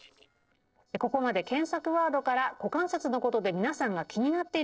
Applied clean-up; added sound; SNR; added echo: neural separator model SepFormer DNS4.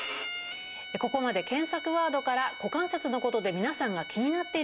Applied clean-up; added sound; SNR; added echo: none; Bowed string instrument; 10 dB; none.